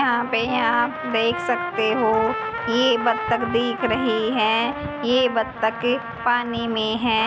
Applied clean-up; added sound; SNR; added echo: none; Trumpet; 8 dB; none.